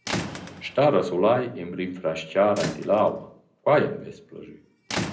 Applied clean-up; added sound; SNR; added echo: none; Squeak / Rattle / Slam; 11 dB; reverberation time 0.5 s.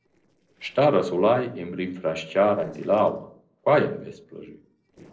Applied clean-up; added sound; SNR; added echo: neural separator model SepFormer DNS4.